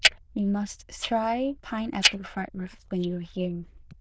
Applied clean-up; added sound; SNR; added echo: neural diffusion model UNIVERSE++.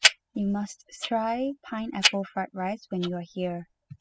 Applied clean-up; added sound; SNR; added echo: classical method spectral subtraction.